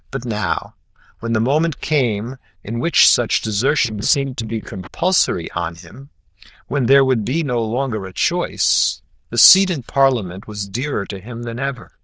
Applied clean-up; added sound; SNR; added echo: neural diffusion model UNIVERSE++.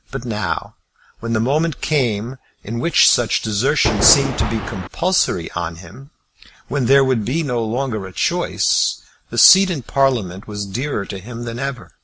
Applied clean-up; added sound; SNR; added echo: none; Thunder; 1 dB; none.